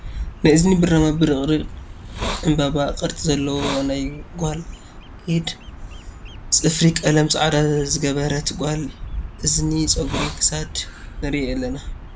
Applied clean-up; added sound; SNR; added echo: none; Bird vocalization, bird call, bird song + Hiss; 9 dB; none.